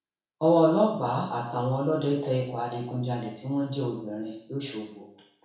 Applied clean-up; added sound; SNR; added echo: none; none; none; reverberation time 0.5 s.